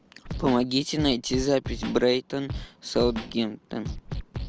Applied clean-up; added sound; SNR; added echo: none; Scratching (performance technique); 9 dB; none.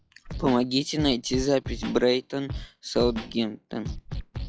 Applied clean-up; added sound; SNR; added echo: classical method log-MMSE.